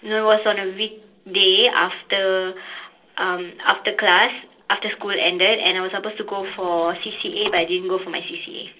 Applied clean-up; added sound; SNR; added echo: neural separator model SepFormer DNS4.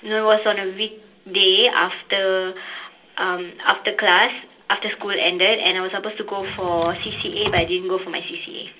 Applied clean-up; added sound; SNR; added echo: none; Drawer open or close; 13 dB; reverberation time 0.2 s.